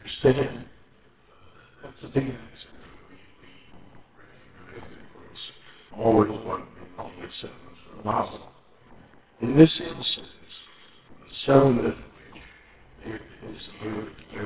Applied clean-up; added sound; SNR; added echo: neural separator model SepFormer WHAMR!.